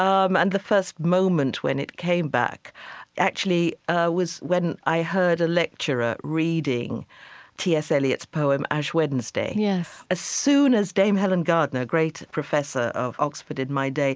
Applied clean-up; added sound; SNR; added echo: none; none; none; none.